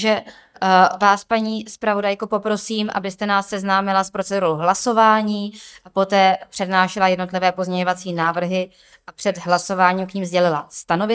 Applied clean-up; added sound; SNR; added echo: neural mask model DeepFilterNet 3.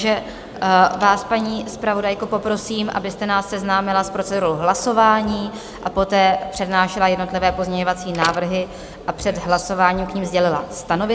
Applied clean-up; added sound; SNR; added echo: none; Slam; 12 dB; none.